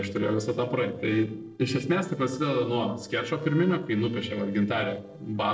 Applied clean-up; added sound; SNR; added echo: neural separator model SepFormer DNS4.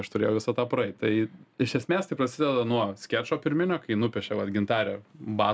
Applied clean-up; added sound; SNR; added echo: none; none; none; none.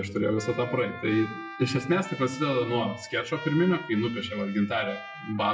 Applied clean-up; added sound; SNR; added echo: classical method WPE with log-MMSE.